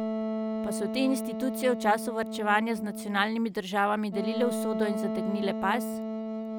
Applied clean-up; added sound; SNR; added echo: none; Wind instrument, woodwind instrument; 3 dB; none.